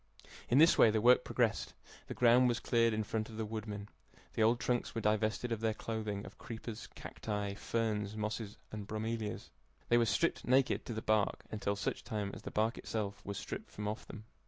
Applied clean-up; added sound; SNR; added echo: none; none; none; none.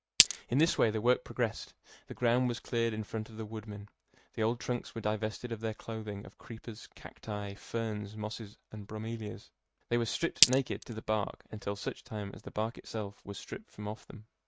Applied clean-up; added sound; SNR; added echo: neural mask model RNNoise.